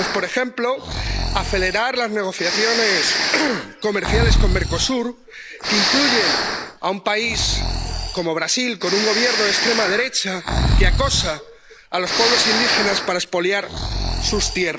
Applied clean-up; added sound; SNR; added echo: none; Breathing; 0 dB; none.